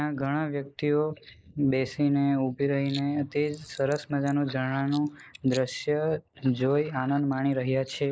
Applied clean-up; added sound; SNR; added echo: neural mask model Resemble Enhance denoiser.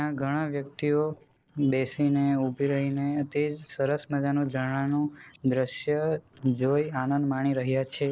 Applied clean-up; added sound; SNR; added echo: neural separator model SepFormer DNS4.